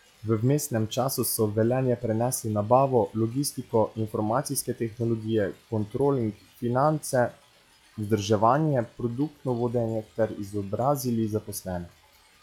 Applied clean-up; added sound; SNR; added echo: classical method log-MMSE.